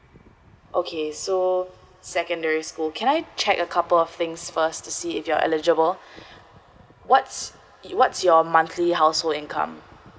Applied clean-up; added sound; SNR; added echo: none; none; none; none.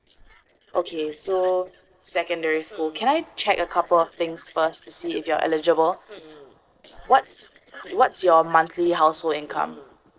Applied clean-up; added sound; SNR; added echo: neural separator model SepFormer DNS4.